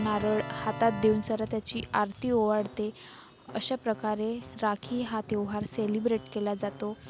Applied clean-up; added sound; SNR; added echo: none; Keyboard (musical); 15 dB; none.